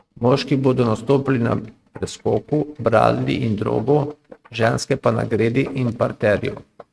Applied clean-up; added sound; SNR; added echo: neural mask model RNNoise.